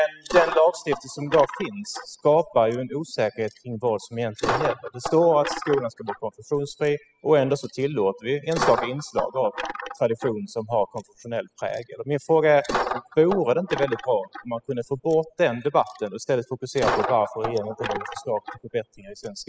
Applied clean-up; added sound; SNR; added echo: classical method spectral subtraction.